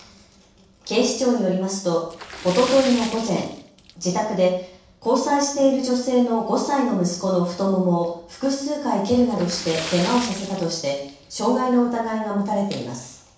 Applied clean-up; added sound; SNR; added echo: none; Splash, splatter; 17 dB; reverberation time 0.7 s.